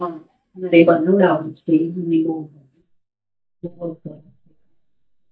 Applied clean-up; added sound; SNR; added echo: neural mask model DeepFilterNet 3.